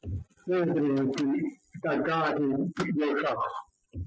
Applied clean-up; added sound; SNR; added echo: classical method spectral subtraction.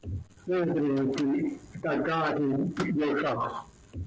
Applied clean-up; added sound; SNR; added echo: none; Microwave oven; 19 dB; none.